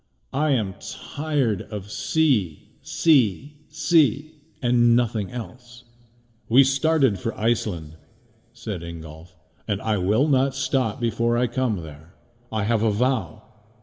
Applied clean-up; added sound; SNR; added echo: none; none; none; reverberation time 1.1 s.